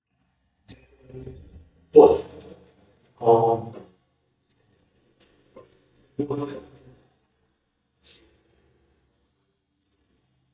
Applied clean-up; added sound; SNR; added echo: neural mask model DeepFilterNet 3.